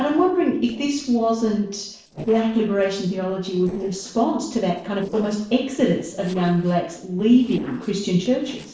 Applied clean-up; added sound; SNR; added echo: neural separator model SepFormer DNS4.